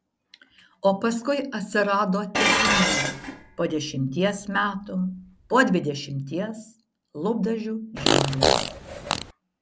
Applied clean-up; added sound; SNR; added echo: none; Fart + Dishes, pots, and pans; -1 dB; none.